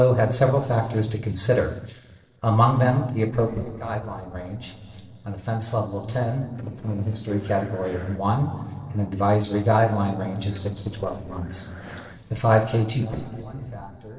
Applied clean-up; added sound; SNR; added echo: neural separator model SepFormer DNS4.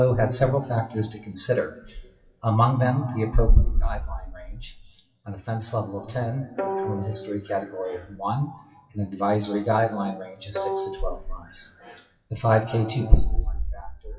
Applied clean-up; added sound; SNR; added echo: classical method WPE with log-MMSE.